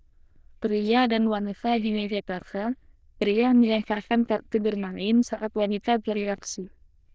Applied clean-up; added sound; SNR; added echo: neural diffusion model UNIVERSE++.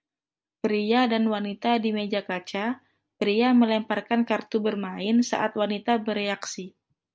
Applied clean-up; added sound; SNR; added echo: none; none; none; none.